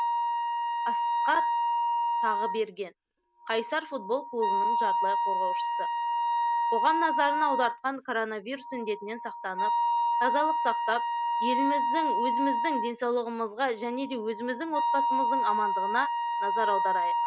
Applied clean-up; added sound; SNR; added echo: none; Wind instrument, woodwind instrument; -4 dB; none.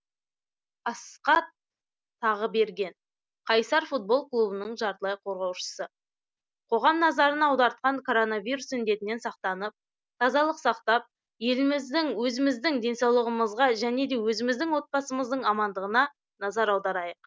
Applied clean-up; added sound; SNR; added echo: none; none; none; none.